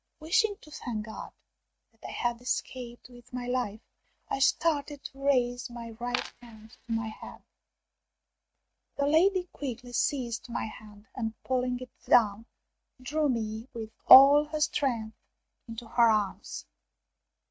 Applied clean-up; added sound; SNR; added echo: neural mask model RNNoise.